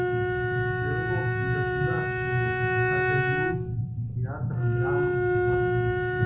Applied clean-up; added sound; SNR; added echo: none; Bowed string instrument; -2 dB; reverberation time 0.6 s.